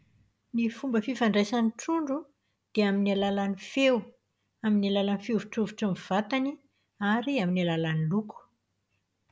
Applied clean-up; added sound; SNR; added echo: none; none; none; none.